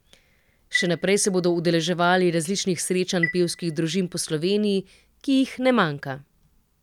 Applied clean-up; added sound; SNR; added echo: none; Chime; 12 dB; none.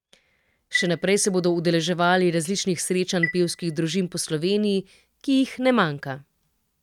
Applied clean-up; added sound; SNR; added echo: neural mask model RNNoise.